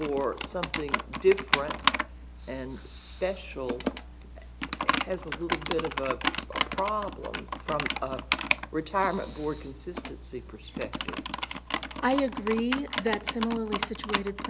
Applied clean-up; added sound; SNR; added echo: none; Computer keyboard; 1 dB; none.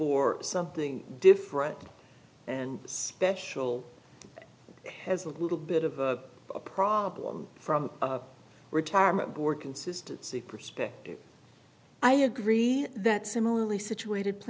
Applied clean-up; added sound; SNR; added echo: none; none; none; none.